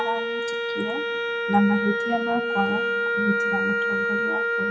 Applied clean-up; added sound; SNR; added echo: none; Wind instrument, woodwind instrument; -2 dB; reverberation time 1.0 s.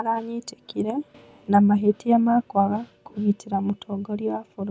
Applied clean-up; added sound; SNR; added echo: none; none; none; none.